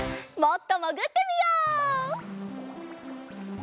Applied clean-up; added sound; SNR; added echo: none; none; none; none.